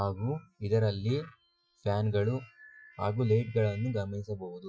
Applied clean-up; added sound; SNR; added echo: classical method Wiener filter.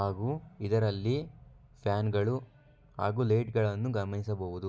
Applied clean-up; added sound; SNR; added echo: none; none; none; none.